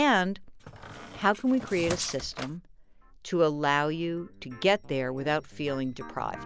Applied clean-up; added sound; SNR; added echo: none; Squeak; 11 dB; none.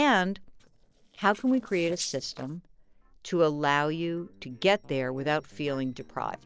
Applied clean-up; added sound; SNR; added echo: neural separator model SepFormer DNS4.